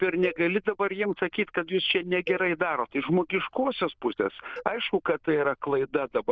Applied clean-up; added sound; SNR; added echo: neural diffusion model UNIVERSE++.